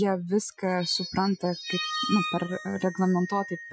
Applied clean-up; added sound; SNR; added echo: classical method Wiener filter.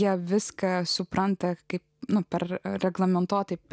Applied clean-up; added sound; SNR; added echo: none; none; none; none.